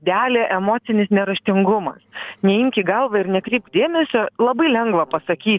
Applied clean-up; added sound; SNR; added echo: neural separator model SepFormer DNS4.